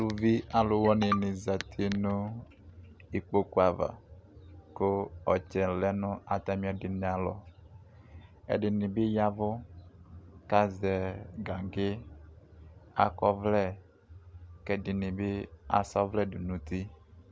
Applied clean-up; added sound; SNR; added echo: none; none; none; none.